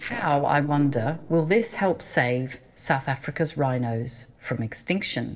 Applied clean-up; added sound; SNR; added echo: neural separator model SepFormer DNS4.